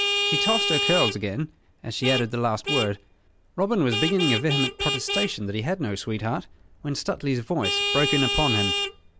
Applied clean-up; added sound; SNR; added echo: none; Vehicle horn, car horn, honking; 2 dB; none.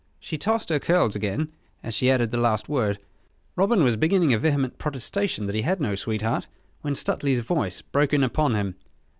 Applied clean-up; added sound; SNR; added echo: none; none; none; none.